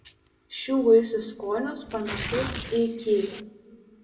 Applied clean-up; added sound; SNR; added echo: none; Tearing; 13 dB; reverberation time 0.8 s.